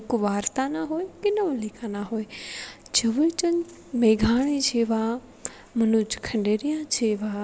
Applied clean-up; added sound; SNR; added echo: none; none; none; none.